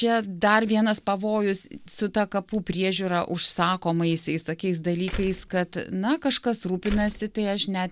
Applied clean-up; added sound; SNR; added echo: none; Slam; 11 dB; none.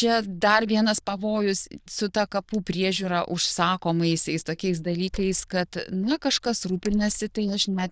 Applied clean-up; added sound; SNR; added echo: neural diffusion model UNIVERSE++.